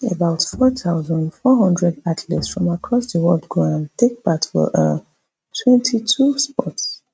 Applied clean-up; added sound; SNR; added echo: neural mask model RNNoise.